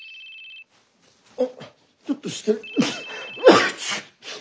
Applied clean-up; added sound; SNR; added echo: none; none; none; none.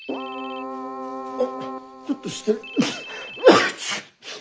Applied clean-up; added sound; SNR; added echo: none; Keyboard (musical); 10 dB; none.